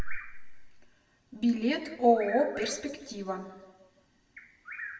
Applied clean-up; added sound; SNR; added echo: none; Bird vocalization, bird call, bird song; 16 dB; reverberation time 1.2 s.